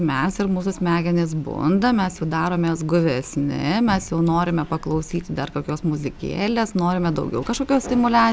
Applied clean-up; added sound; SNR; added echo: none; none; none; none.